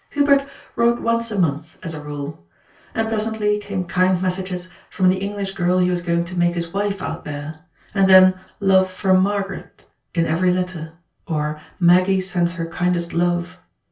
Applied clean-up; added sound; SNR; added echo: none; none; none; reverberation time 0.2 s.